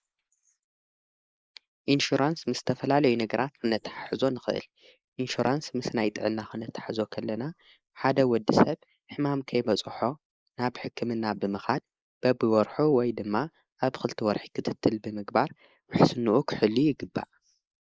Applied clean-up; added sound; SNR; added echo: neural mask model Resemble Enhance denoiser.